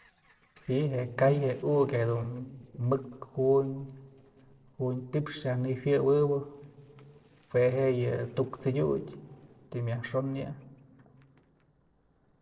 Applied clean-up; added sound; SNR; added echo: neural separator model SepFormer DNS4.